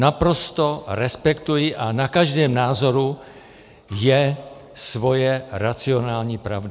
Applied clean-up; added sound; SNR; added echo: none; none; none; none.